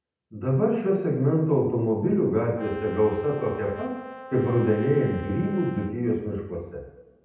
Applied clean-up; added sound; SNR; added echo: none; Brass instrument; 16 dB; reverberation time 0.9 s.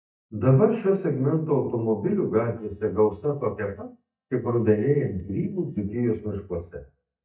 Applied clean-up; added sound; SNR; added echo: neural mask model DeepFilterNet 3.